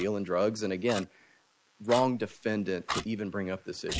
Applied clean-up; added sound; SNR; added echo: neural mask model Resemble Enhance denoiser.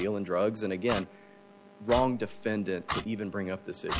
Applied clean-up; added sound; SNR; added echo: none; Clock; 9 dB; none.